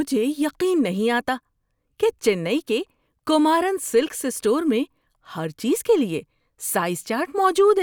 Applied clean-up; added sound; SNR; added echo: none; none; none; none.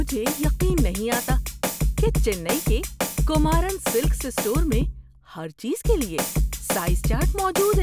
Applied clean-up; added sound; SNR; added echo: none; Drum kit; -4 dB; none.